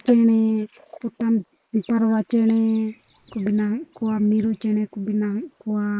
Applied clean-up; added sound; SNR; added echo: neural mask model Resemble Enhance denoiser.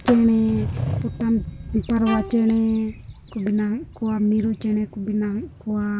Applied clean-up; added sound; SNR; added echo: none; Sliding door + Bowed string instrument; 11 dB; none.